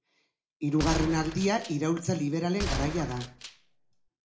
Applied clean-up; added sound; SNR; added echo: none; Gunshot, gunfire; 6 dB; reverberation time 0.4 s.